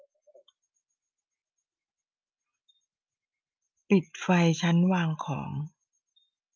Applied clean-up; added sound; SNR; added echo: none; none; none; none.